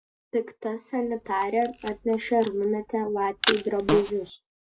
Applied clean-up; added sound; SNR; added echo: none; Camera + Fart; 4 dB; none.